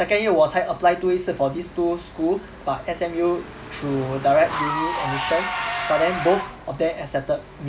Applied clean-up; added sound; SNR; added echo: none; Engine / Car; 9 dB; none.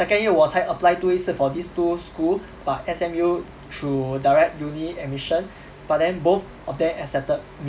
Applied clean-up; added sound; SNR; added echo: none; none; none; none.